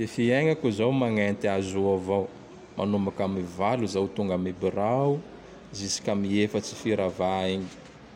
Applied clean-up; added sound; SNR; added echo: none; none; none; none.